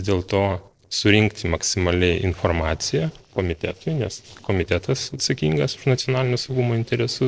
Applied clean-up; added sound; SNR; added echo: neural separator model SepFormer DNS4.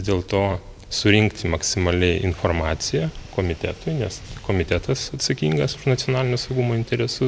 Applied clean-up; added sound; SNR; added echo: none; none; none; none.